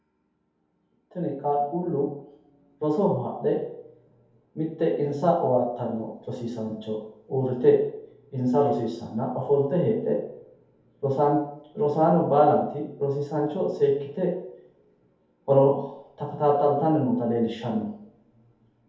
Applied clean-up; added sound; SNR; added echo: none; none; none; reverberation time 0.8 s.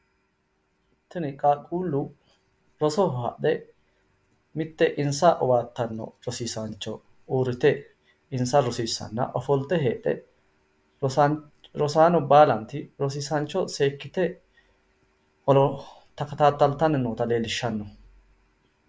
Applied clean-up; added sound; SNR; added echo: none; none; none; none.